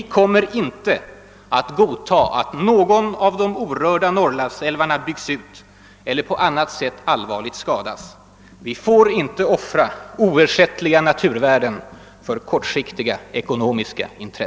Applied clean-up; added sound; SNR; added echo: none; none; none; none.